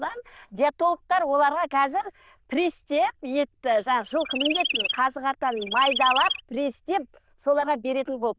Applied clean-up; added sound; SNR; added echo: neural diffusion model UNIVERSE++.